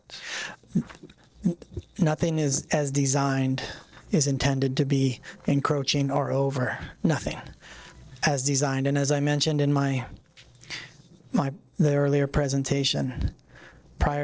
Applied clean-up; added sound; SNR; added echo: neural separator model SepFormer DNS4.